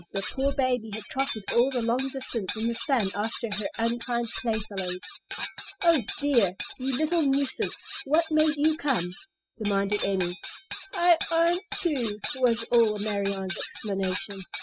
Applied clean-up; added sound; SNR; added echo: classical method spectral subtraction.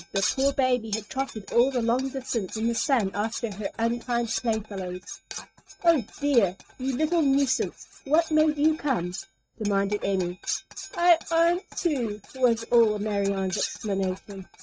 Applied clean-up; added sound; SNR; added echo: neural mask model RNNoise.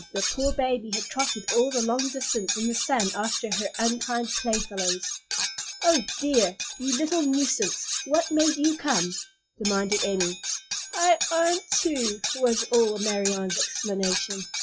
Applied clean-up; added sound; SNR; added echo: classical method log-MMSE.